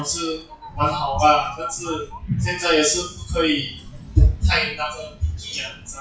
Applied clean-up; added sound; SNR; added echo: classical method WPE with log-MMSE.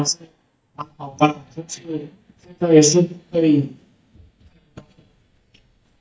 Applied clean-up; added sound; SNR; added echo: neural mask model DeepFilterNet 3.